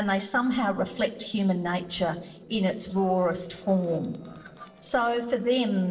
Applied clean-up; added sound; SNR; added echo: neural separator model SepFormer DNS4.